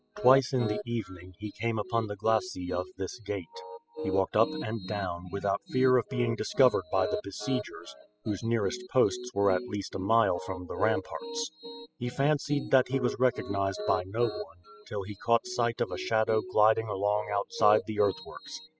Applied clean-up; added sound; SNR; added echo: classical method spectral subtraction.